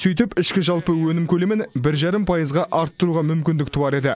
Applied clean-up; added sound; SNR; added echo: none; none; none; none.